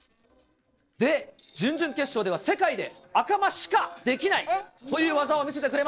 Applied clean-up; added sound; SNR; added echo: neural separator model SepFormer DNS4.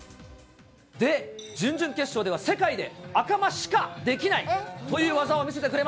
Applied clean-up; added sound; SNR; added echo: none; none; none; none.